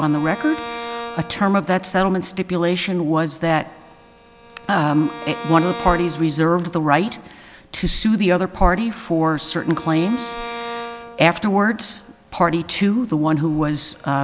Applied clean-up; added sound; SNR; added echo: none; Bowed string instrument; 16 dB; none.